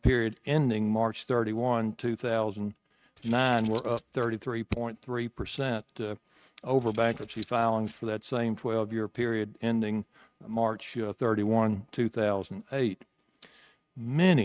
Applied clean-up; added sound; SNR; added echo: neural mask model RNNoise.